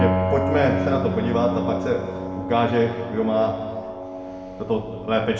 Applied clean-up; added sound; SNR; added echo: none; Piano; 3 dB; reverberation time 1.9 s.